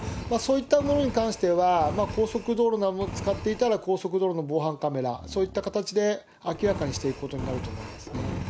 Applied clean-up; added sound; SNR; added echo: none; Engine; 11 dB; none.